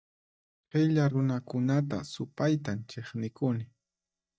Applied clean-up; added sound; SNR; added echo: neural mask model DeepFilterNet 3.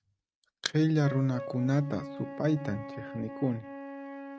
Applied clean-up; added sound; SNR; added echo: neural mask model RNNoise.